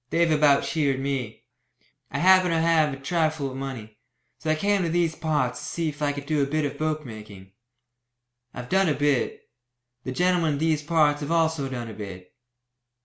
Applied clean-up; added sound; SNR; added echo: none; none; none; none.